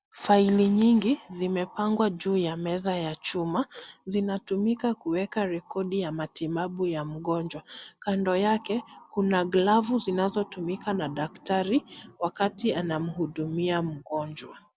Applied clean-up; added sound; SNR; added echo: none; none; none; none.